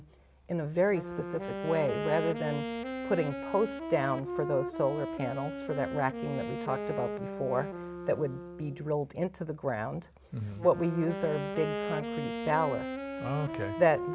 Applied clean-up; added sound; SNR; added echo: none; Wind instrument, woodwind instrument; 6 dB; none.